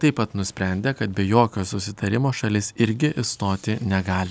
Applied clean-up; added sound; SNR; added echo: none; none; none; none.